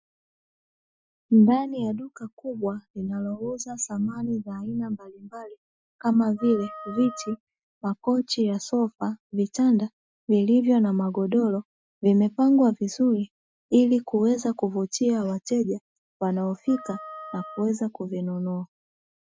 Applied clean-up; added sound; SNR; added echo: classical method Wiener filter.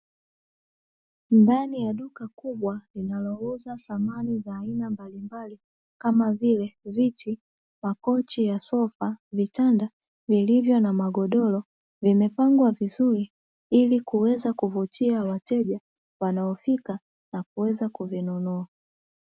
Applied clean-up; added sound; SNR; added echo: none; none; none; none.